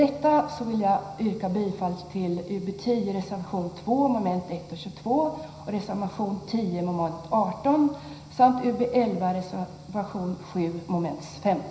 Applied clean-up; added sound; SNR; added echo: none; none; none; reverberation time 0.9 s.